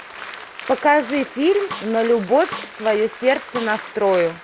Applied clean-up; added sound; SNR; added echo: none; Snare drum + Applause; 13 dB; none.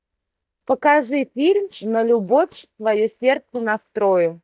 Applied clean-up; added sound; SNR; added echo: neural mask model DeepFilterNet 3.